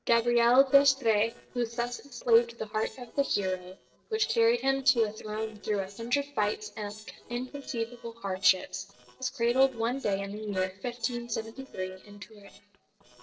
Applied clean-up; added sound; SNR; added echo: neural separator model SepFormer DNS4.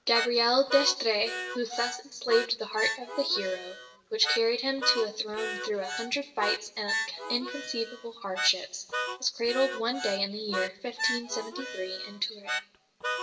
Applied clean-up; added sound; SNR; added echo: none; Harmonica; 6 dB; reverberation time 0.7 s.